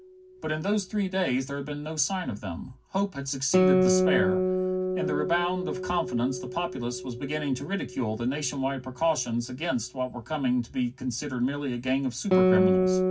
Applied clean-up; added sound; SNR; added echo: none; Guitar; 0 dB; reverberation time 0.4 s.